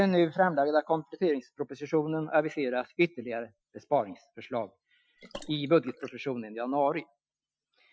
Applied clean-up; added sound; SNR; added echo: classical method Wiener filter.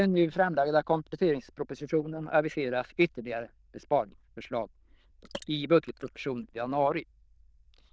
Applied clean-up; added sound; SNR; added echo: neural diffusion model UNIVERSE++.